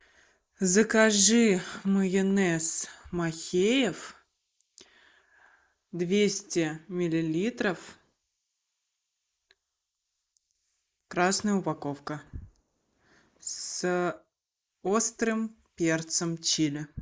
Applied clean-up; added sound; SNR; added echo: neural mask model Resemble Enhance denoiser.